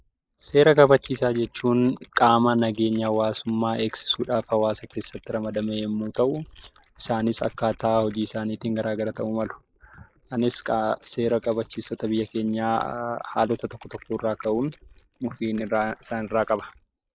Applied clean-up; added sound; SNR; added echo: neural mask model Resemble Enhance denoiser.